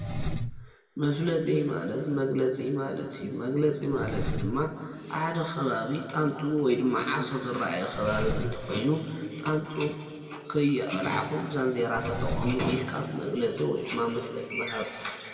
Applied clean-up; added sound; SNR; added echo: none; Engine; 9 dB; reverberation time 2.3 s.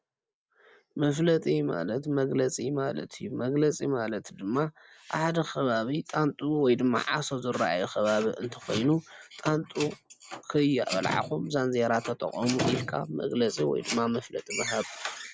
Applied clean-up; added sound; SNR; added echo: none; none; none; none.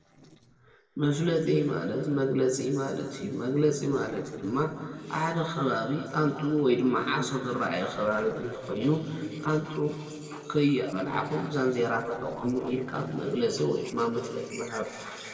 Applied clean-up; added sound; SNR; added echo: neural separator model SepFormer DNS4.